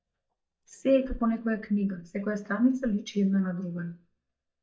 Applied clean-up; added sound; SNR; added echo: neural mask model DeepFilterNet 3.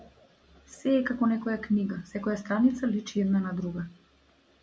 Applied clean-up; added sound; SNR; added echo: none; none; none; none.